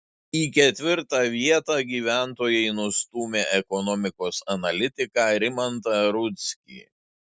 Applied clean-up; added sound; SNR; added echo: none; none; none; none.